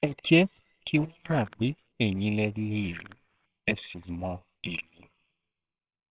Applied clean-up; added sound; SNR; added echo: neural separator model SepFormer WHAMR!.